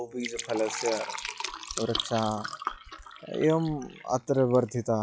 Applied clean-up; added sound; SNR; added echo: classical method log-MMSE.